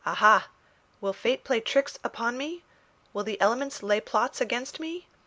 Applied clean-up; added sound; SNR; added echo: none; none; none; none.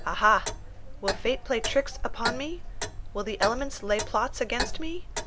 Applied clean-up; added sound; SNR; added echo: none; Clock; 4 dB; none.